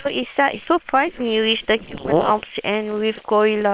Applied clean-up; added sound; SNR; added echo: neural separator model SepFormer WHAM!.